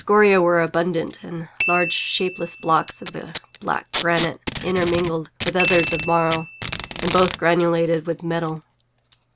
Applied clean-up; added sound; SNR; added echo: none; Packing tape, duct tape + Bicycle bell; 6 dB; none.